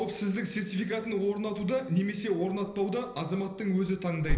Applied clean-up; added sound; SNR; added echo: none; Alarm; 8 dB; reverberation time 1.4 s.